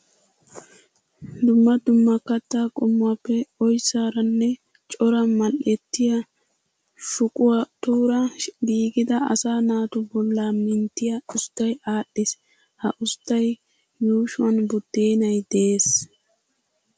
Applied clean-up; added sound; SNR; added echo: none; none; none; none.